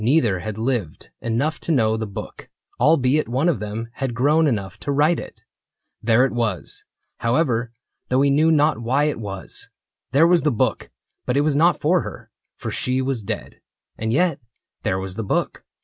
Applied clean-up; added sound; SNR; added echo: none; none; none; none.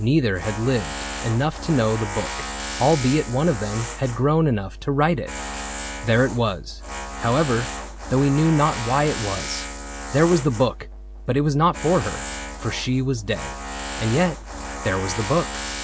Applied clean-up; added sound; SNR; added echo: none; Tools; 9 dB; none.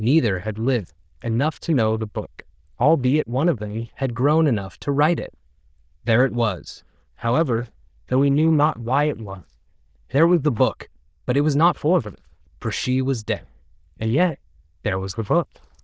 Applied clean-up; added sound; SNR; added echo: neural diffusion model UNIVERSE++.